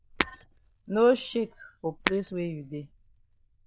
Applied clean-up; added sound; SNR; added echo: neural diffusion model UNIVERSE++.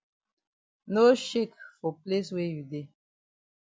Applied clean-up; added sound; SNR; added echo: none; none; none; none.